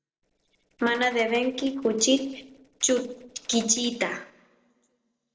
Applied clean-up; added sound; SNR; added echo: neural separator model SepFormer DNS4.